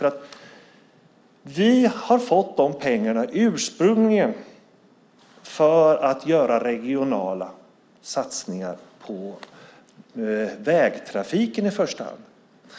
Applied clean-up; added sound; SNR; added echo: none; none; none; none.